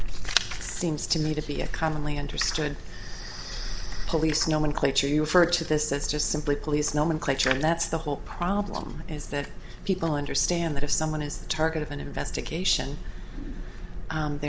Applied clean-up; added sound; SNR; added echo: none; none; none; none.